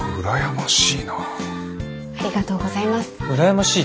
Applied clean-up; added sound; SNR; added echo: none; none; none; none.